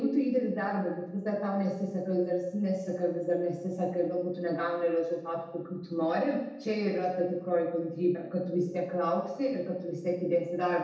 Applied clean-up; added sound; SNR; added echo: none; none; none; reverberation time 0.8 s.